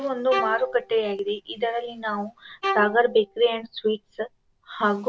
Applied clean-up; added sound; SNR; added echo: none; Bowed string instrument; 10 dB; none.